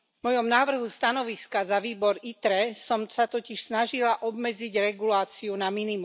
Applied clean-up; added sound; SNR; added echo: none; none; none; none.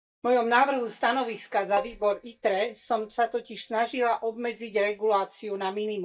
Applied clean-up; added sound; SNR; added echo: neural mask model DeepFilterNet 3.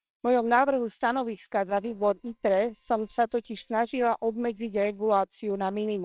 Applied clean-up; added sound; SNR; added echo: neural separator model SepFormer WHAMR!.